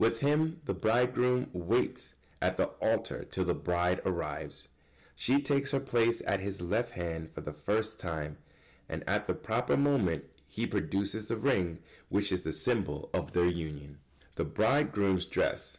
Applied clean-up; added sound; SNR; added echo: none; none; none; none.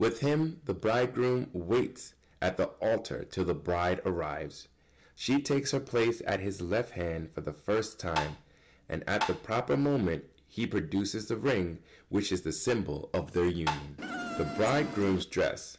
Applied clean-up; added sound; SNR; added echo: none; Tap + Insect; 5 dB; none.